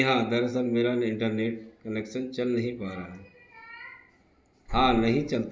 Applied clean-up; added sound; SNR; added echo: none; none; none; none.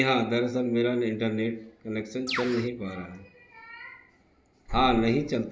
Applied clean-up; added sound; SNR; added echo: none; Bird; 5 dB; none.